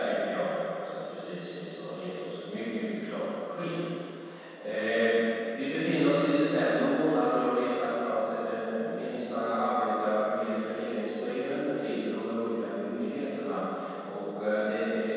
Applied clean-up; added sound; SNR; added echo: none; none; none; reverberation time 2.2 s.